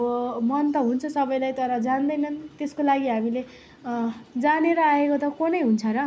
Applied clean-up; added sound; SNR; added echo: none; none; none; none.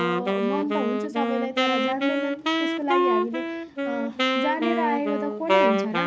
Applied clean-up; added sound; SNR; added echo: none; Wind instrument, woodwind instrument; -4 dB; none.